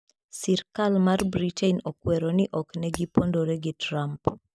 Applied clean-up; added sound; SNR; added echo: neural mask model DeepFilterNet 3.